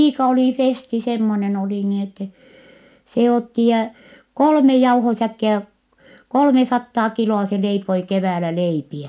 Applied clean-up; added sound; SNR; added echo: none; none; none; none.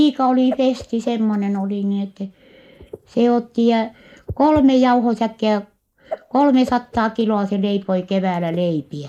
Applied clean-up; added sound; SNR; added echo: neural mask model Resemble Enhance denoiser.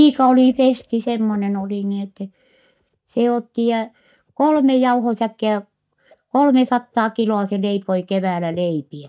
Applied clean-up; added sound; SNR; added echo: neural mask model DeepFilterNet 3.